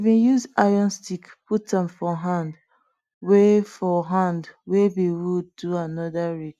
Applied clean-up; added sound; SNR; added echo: none; none; none; none.